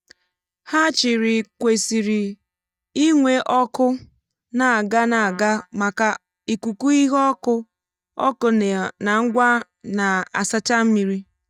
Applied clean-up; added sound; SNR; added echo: neural mask model DeepFilterNet 3.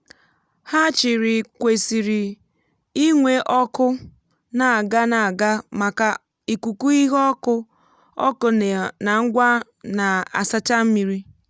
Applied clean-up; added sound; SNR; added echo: none; none; none; none.